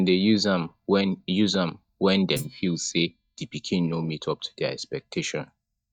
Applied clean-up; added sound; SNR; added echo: neural mask model DeepFilterNet 3.